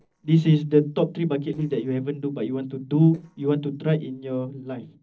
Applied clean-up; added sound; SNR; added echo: neural separator model SepFormer DNS4.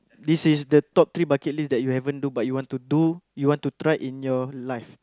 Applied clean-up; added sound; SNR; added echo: none; none; none; none.